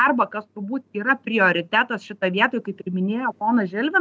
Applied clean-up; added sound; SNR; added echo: none; none; none; none.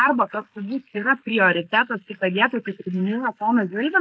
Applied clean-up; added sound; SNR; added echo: neural mask model Resemble Enhance denoiser.